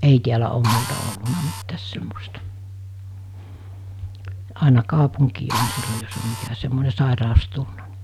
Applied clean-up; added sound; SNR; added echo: none; Drill; 7 dB; none.